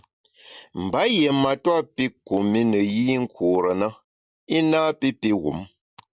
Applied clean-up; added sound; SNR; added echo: none; none; none; none.